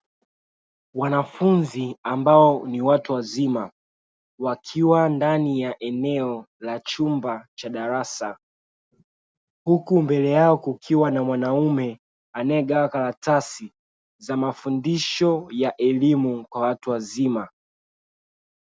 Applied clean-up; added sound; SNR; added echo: none; none; none; none.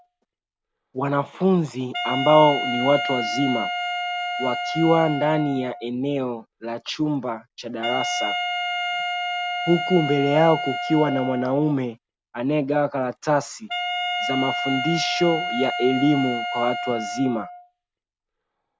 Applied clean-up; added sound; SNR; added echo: none; Wind instrument, woodwind instrument; 5 dB; none.